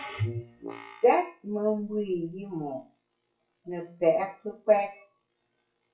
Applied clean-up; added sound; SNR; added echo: classical method WPE with log-MMSE.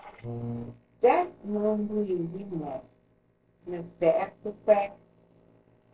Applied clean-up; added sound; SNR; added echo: neural separator model SepFormer DNS4.